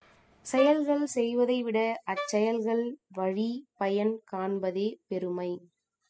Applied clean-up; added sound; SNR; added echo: classical method spectral subtraction.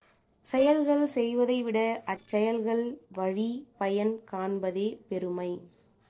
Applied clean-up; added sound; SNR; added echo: neural separator model SepFormer DNS4.